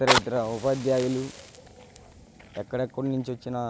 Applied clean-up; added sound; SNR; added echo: none; Fire; 4 dB; none.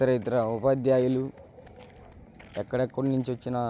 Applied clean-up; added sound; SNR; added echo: none; none; none; none.